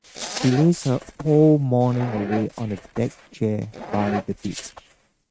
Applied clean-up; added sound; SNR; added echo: neural mask model RNNoise.